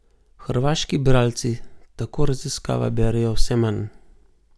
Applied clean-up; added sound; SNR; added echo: none; none; none; none.